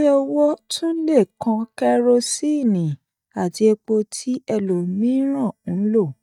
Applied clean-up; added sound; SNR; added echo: neural mask model DeepFilterNet 3.